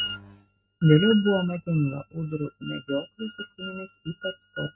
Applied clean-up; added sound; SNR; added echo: neural mask model RNNoise.